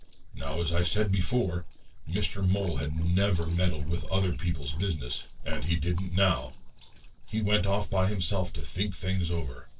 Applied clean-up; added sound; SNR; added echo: neural separator model SepFormer DNS4.